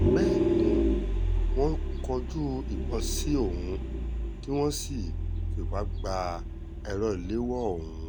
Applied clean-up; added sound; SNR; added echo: none; Vehicle; -4 dB; none.